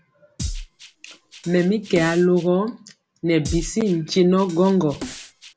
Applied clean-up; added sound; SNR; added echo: none; Drum kit; 13 dB; none.